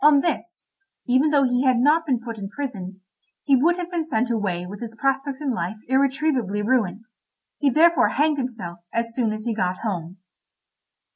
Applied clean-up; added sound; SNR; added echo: none; none; none; none.